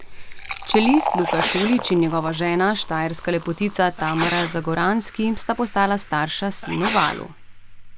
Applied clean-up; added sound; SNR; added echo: none; Sneeze + Fill (with liquid); 8 dB; none.